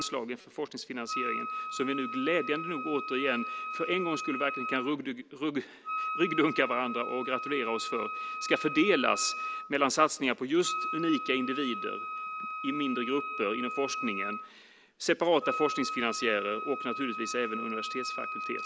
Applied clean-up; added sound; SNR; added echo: none; Wind instrument, woodwind instrument; 6 dB; none.